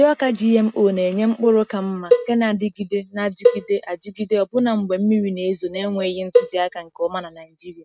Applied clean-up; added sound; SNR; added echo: neural mask model RNNoise.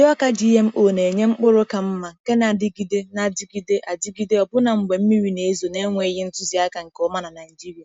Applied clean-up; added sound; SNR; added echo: none; none; none; none.